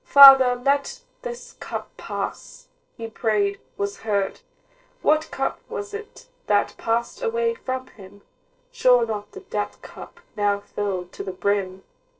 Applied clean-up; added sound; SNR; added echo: neural separator model SepFormer DNS4.